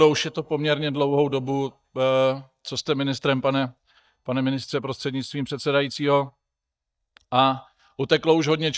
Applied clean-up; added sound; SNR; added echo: neural mask model DeepFilterNet 3.